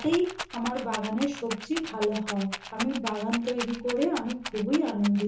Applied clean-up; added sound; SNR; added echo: none; Rattle; 10 dB; reverberation time 1.2 s.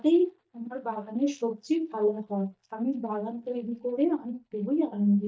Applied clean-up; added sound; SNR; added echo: neural mask model DeepFilterNet 3.